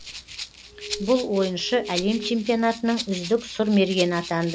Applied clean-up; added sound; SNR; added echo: none; Alarm + Rattle (instrument); 12 dB; none.